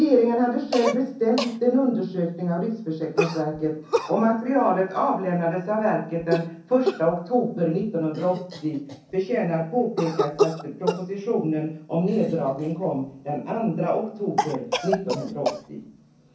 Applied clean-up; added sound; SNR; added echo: none; Cough; 8 dB; reverberation time 0.6 s.